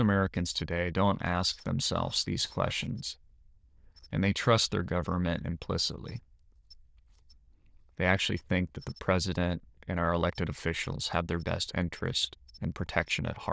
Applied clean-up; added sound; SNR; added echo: neural diffusion model UNIVERSE++.